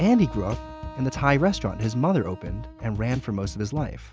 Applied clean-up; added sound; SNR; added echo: none; Wind instrument, woodwind instrument; 19 dB; none.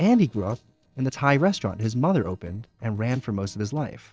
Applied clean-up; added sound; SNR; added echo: neural separator model SepFormer DNS4.